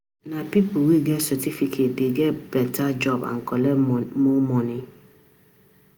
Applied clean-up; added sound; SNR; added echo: none; none; none; none.